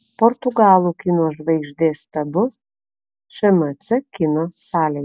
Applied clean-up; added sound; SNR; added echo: none; none; none; none.